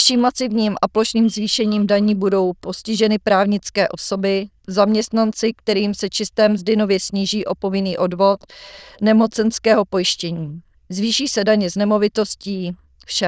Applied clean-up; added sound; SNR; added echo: neural diffusion model UNIVERSE++.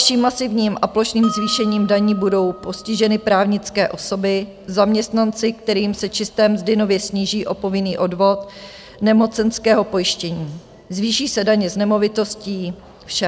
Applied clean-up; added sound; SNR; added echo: none; Harp; 14 dB; none.